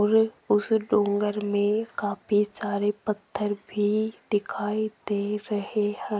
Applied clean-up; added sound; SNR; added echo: none; none; none; none.